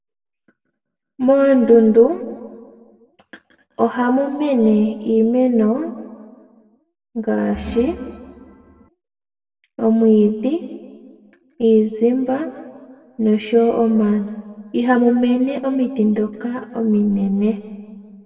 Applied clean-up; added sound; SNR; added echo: none; Organ; 15 dB; reverberation time 1.6 s.